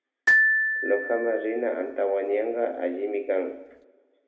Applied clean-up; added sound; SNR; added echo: none; Glockenspiel; 0 dB; reverberation time 0.8 s.